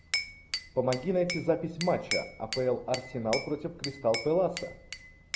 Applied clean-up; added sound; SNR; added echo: none; Glass / Bell; 8 dB; none.